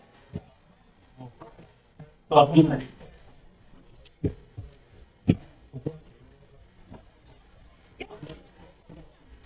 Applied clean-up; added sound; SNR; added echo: neural mask model DeepFilterNet 3.